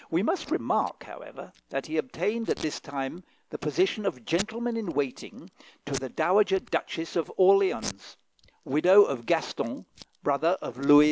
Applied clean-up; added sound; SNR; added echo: none; Packing tape, duct tape; 20 dB; none.